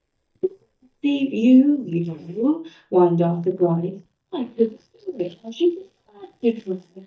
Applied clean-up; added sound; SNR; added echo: neural mask model DeepFilterNet 3.